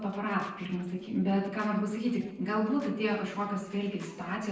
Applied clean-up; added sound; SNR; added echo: neural separator model SepFormer DNS4.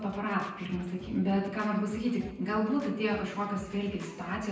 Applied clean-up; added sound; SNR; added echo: none; Scratching (performance technique); 18 dB; reverberation time 0.9 s.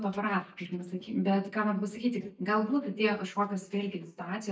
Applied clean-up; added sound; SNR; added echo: neural mask model DeepFilterNet 3.